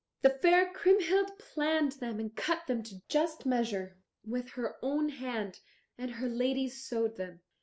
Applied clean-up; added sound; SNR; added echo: none; none; none; none.